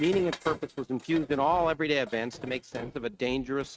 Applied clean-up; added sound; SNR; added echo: neural mask model RNNoise.